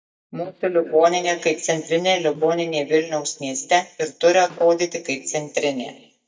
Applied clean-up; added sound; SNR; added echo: neural mask model DeepFilterNet 3.